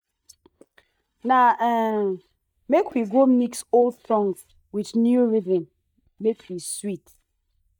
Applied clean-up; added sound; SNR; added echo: neural mask model DeepFilterNet 3.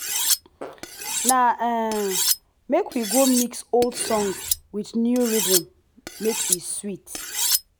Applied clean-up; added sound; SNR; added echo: none; Cutlery, silverware; 3 dB; none.